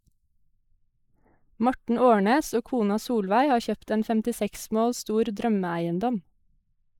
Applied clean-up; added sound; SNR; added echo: neural mask model Resemble Enhance denoiser.